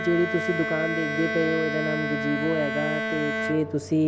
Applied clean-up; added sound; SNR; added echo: none; Bowed string instrument; 3 dB; none.